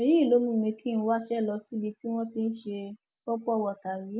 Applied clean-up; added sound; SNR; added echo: none; none; none; none.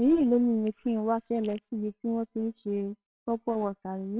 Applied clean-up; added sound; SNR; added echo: neural separator model SepFormer WHAMR!.